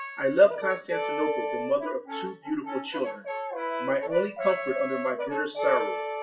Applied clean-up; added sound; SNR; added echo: classical method WPE with log-MMSE.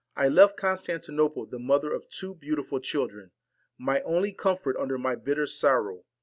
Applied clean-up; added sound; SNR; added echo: none; none; none; none.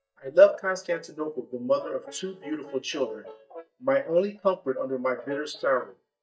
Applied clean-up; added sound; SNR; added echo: neural mask model DeepFilterNet 3.